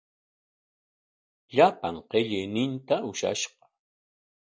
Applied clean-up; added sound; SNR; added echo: none; none; none; none.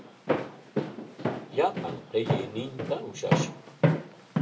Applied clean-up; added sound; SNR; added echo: none; Walk, footsteps; -4 dB; reverberation time 0.2 s.